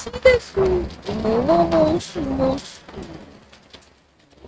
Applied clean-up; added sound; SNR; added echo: neural mask model RNNoise.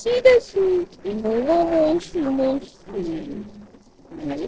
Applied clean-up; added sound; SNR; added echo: neural separator model SepFormer DNS4.